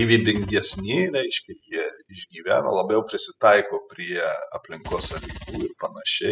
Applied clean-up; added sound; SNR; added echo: classical method spectral subtraction.